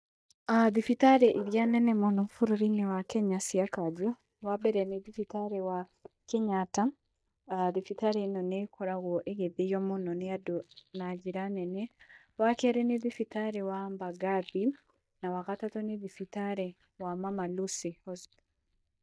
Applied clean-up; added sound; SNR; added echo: neural mask model DeepFilterNet 3.